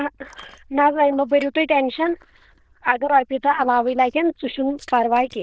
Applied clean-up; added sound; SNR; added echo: neural diffusion model UNIVERSE++.